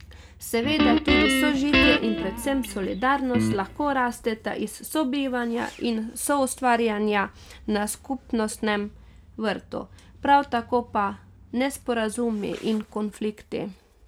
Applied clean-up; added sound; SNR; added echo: none; Guitar; -2 dB; none.